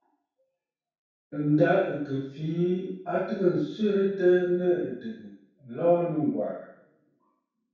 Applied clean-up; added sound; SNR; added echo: none; none; none; reverberation time 0.7 s.